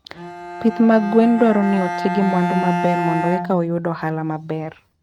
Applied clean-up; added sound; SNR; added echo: neural mask model RNNoise.